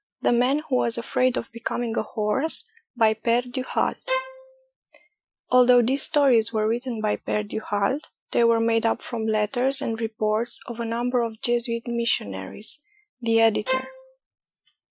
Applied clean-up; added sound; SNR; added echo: classical method Wiener filter.